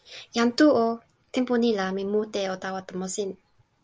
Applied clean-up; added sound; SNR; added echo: none; none; none; none.